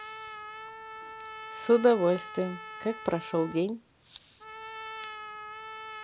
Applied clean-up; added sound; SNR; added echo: none; Trumpet; 12 dB; none.